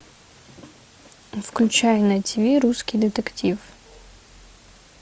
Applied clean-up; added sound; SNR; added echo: none; none; none; none.